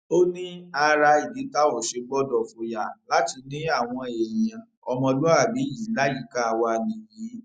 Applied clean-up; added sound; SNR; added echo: none; none; none; none.